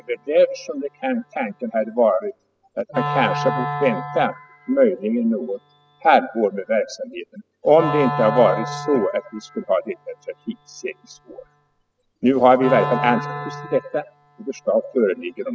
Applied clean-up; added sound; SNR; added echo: classical method spectral subtraction.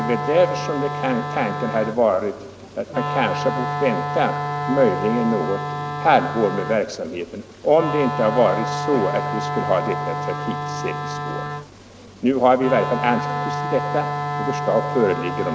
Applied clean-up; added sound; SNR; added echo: none; Wind instrument, woodwind instrument; 4 dB; none.